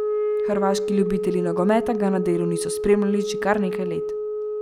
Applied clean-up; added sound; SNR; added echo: none; Wind instrument, woodwind instrument; 2 dB; none.